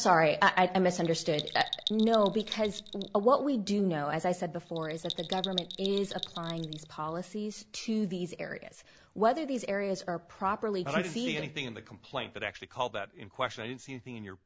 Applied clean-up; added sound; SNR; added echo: none; Bell; 11 dB; none.